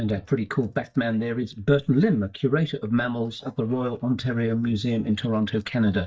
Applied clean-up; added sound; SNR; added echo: neural mask model DeepFilterNet 3.